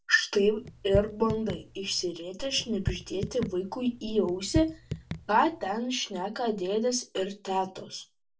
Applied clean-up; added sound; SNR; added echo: none; Raindrop / Drip; 9 dB; reverberation time 0.2 s.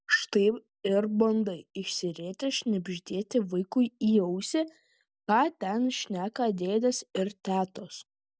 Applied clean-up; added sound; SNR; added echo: none; none; none; none.